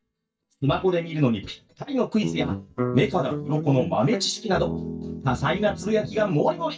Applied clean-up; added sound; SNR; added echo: neural mask model DeepFilterNet 3.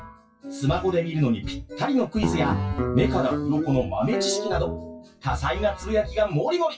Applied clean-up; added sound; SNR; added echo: classical method WPE with log-MMSE.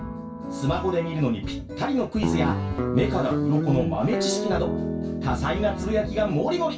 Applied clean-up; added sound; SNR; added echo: none; Guitar; 3 dB; reverberation time 0.2 s.